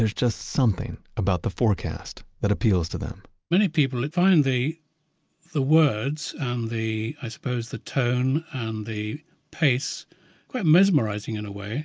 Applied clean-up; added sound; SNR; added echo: none; none; none; none.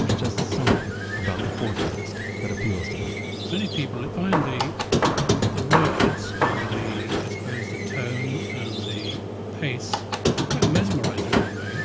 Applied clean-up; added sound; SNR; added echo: none; Squeak + Hammer; -5 dB; none.